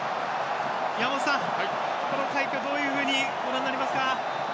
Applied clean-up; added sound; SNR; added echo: none; none; none; none.